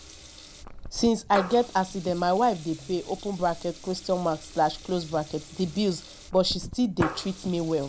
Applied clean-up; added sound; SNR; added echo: none; Water tap, faucet / Liquid; 13 dB; none.